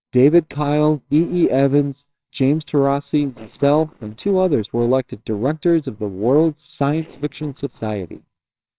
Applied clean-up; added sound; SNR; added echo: neural separator model SepFormer WHAMR!.